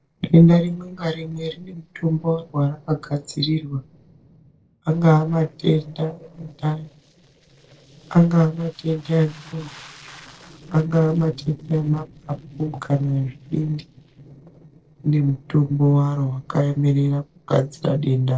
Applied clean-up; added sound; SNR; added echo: neural separator model SepFormer DNS4.